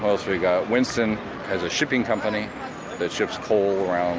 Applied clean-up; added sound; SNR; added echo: none; none; none; none.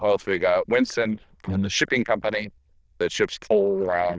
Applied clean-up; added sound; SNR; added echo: neural diffusion model UNIVERSE++.